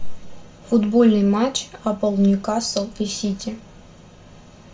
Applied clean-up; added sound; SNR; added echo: none; none; none; reverberation time 0.2 s.